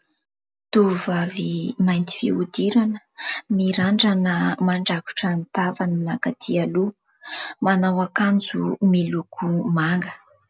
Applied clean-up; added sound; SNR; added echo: none; none; none; none.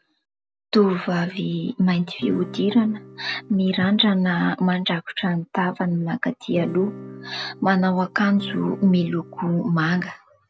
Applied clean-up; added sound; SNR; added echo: none; Acoustic guitar / Strum; 16 dB; none.